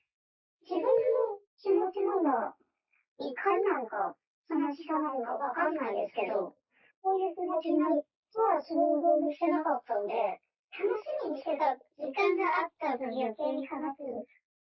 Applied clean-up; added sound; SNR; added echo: neural mask model Resemble Enhance denoiser.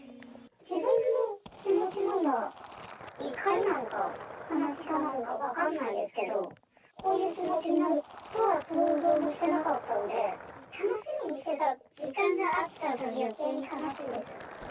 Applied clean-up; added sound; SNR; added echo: none; Fill (with liquid); 17 dB; none.